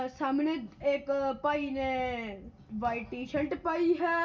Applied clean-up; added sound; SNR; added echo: none; none; none; reverberation time 0.2 s.